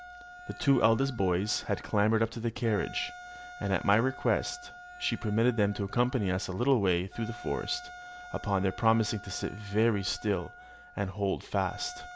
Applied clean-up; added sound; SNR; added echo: none; Wind instrument, woodwind instrument; 17 dB; none.